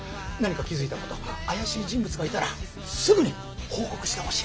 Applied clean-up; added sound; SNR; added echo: none; Car; 17 dB; none.